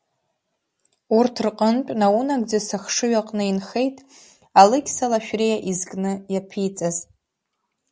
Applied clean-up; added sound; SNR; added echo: none; none; none; none.